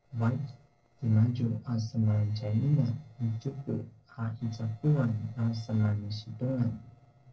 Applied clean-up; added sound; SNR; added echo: neural separator model SepFormer DNS4.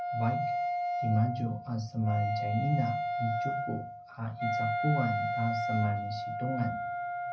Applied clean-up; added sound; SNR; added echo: none; Wind instrument, woodwind instrument; 0 dB; reverberation time 0.4 s.